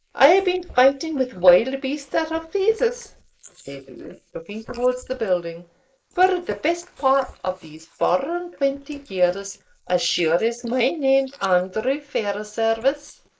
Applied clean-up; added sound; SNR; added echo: neural mask model Resemble Enhance denoiser.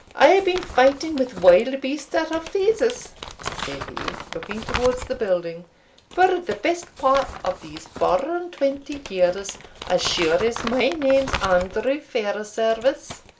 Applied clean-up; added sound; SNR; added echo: none; Crumpling, crinkling; 13 dB; none.